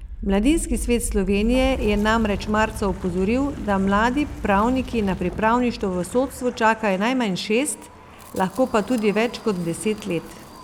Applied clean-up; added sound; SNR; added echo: none; Wind; 11 dB; none.